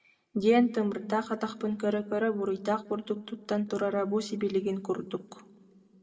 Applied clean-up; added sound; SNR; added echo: none; none; none; reverberation time 0.9 s.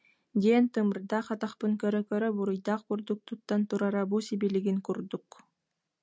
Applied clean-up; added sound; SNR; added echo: none; none; none; none.